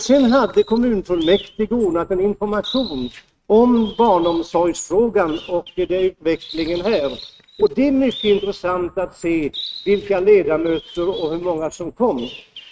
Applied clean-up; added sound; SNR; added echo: neural mask model RNNoise.